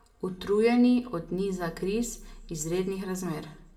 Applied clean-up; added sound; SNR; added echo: none; none; none; reverberation time 0.6 s.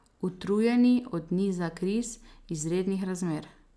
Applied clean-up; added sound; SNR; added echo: none; none; none; none.